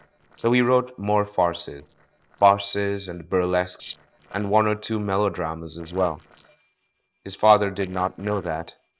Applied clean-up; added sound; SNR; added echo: neural separator model SepFormer DNS4.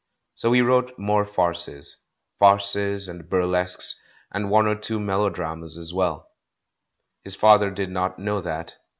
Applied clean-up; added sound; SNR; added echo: none; none; none; none.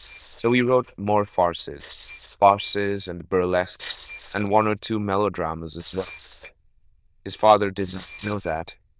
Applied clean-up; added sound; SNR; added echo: neural diffusion model UNIVERSE++.